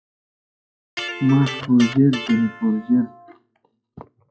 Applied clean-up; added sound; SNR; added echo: classical method WPE with log-MMSE.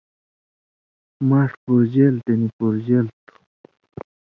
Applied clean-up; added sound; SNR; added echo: none; none; none; none.